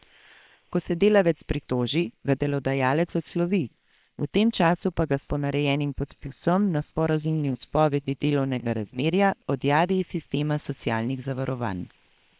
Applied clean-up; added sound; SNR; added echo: neural separator model SepFormer WHAM!.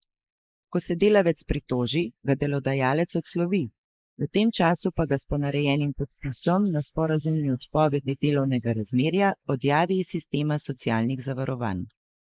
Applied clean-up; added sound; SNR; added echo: neural mask model Resemble Enhance denoiser.